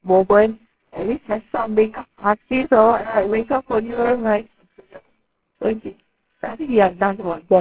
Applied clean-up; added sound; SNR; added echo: neural separator model SepFormer WHAMR!.